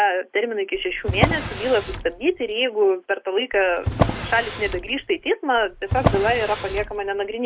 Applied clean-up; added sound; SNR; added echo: none; Drawer open or close; 4 dB; none.